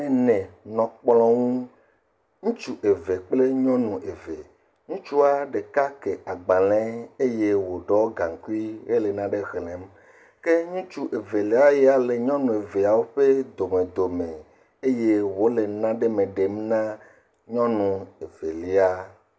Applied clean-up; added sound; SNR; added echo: none; none; none; none.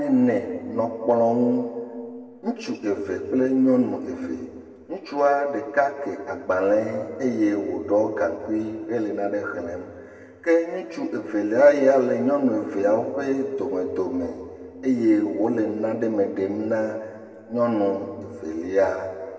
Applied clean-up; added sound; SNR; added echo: none; none; none; reverberation time 1.9 s.